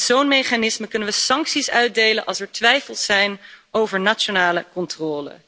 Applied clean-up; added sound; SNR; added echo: none; none; none; none.